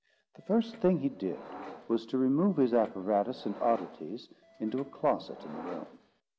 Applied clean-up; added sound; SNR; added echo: none; Subway, metro, underground; 17 dB; none.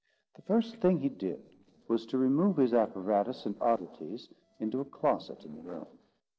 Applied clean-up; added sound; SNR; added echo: neural separator model SepFormer DNS4.